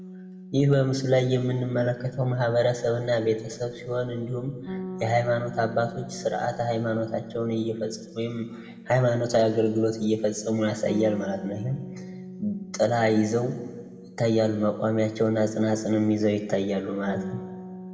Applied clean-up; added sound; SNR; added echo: none; Bass guitar; 16 dB; reverberation time 1.2 s.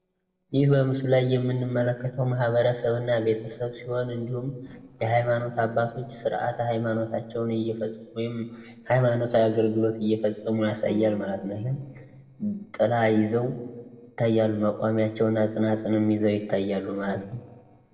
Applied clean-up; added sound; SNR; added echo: neural separator model SepFormer DNS4.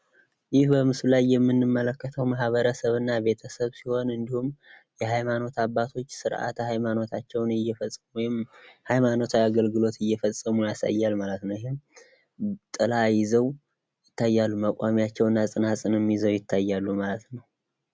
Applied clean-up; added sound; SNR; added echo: none; none; none; none.